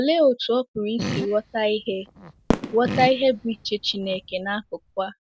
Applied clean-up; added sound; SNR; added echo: none; Fireworks + Fart; 7 dB; none.